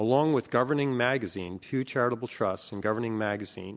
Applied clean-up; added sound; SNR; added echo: none; none; none; none.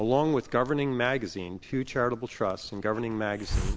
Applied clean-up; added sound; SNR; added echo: none; Hiss; 9 dB; none.